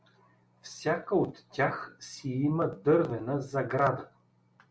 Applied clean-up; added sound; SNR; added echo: none; none; none; none.